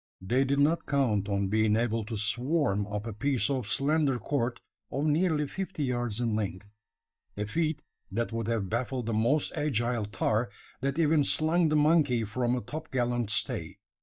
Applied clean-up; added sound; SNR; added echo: neural mask model DeepFilterNet 3.